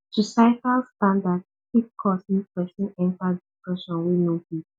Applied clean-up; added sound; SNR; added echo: none; none; none; none.